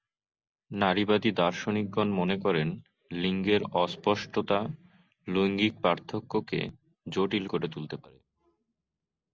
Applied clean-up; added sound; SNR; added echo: none; none; none; none.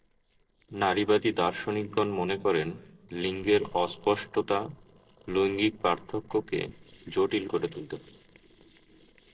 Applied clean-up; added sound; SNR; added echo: neural separator model SepFormer DNS4.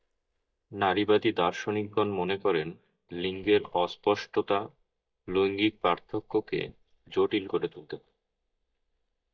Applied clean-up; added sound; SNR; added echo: neural mask model DeepFilterNet 3.